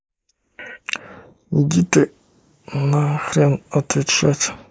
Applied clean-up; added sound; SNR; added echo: neural mask model Resemble Enhance denoiser.